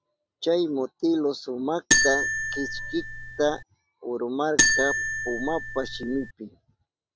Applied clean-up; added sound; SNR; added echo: none; Marimba, xylophone; -3 dB; none.